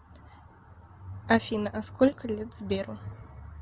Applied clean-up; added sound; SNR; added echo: none; none; none; none.